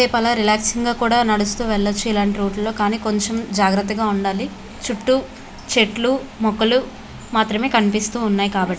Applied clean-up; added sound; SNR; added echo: none; none; none; none.